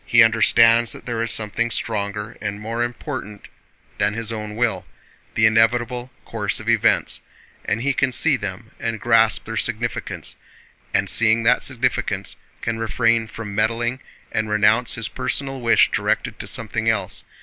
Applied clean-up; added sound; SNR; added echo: none; none; none; none.